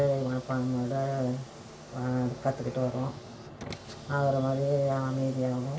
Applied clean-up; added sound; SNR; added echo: none; Car; 18 dB; reverberation time 0.2 s.